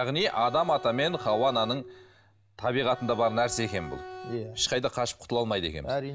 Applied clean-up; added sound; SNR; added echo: none; Bowed string instrument; 14 dB; none.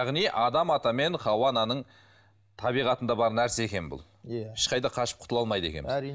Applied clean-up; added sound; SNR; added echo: none; none; none; none.